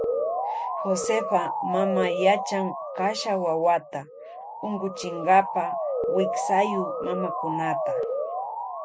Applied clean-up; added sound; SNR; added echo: none; Motor vehicle (road) / Siren; 2 dB; none.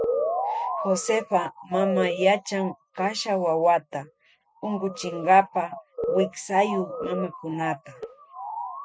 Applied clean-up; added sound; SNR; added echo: neural mask model RNNoise.